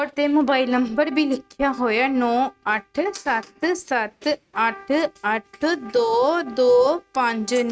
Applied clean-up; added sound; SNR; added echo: neural mask model RNNoise.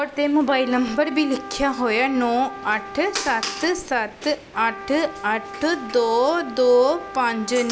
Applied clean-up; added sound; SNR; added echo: none; Trumpet; 15 dB; none.